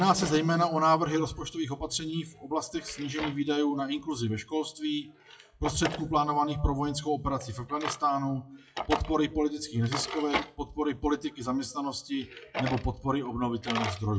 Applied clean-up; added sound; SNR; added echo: classical method WPE with log-MMSE.